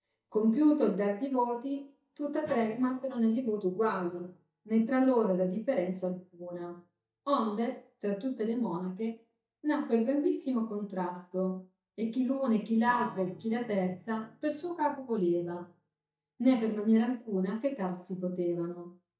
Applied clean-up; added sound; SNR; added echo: neural mask model DeepFilterNet 3.